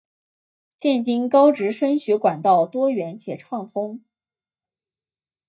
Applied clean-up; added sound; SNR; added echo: neural mask model DeepFilterNet 3.